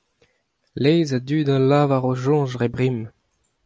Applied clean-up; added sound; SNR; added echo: none; none; none; none.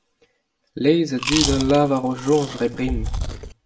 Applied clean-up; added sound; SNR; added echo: none; Chewing, mastication; 5 dB; reverberation time 0.4 s.